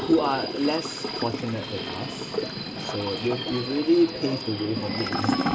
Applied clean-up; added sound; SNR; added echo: none; Subway, metro, underground + Toilet flush / Gurgling; 3 dB; none.